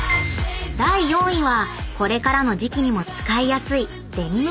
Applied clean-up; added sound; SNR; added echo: none; none; none; none.